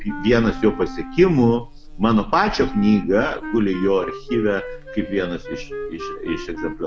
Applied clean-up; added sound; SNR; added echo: none; Buzz + Wind instrument, woodwind instrument; 11 dB; none.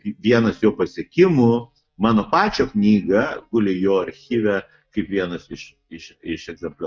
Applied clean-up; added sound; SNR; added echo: neural mask model DeepFilterNet 3.